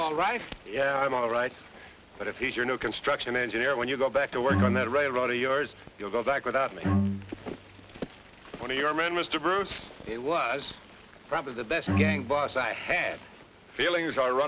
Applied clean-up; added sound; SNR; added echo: none; Bowed string instrument; 4 dB; none.